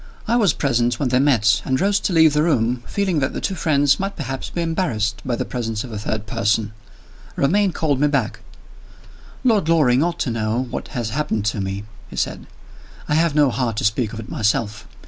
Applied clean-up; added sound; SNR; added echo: none; none; none; none.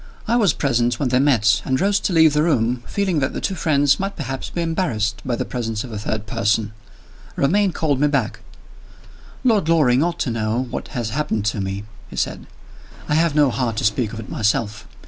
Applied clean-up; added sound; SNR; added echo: none; Engine; 19 dB; none.